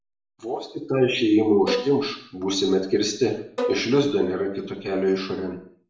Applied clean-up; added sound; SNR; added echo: none; Bowed string instrument; 10 dB; reverberation time 0.5 s.